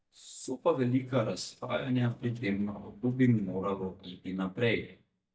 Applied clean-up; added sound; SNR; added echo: neural mask model DeepFilterNet 3.